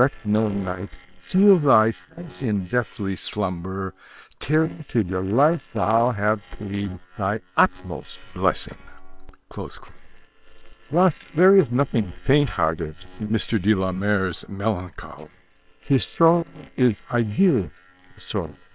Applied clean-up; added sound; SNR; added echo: neural separator model SepFormer WHAM!.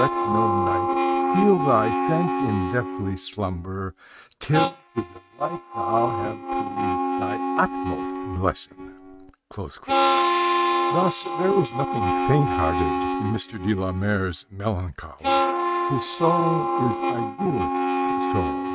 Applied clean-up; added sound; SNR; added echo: neural mask model RNNoise.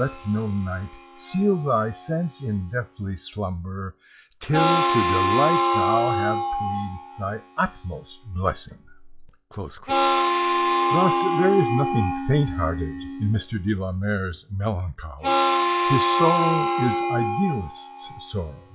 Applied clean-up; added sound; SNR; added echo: classical method log-MMSE.